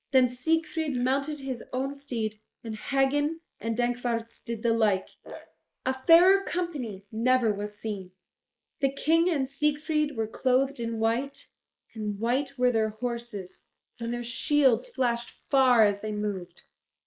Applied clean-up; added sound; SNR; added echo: neural mask model Resemble Enhance denoiser.